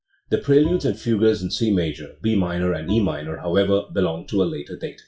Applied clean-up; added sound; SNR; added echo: classical method WPE with log-MMSE.